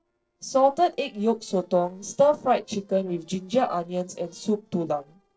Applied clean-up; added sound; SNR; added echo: neural separator model SepFormer DNS4.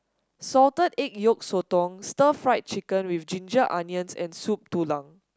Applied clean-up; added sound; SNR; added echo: none; none; none; none.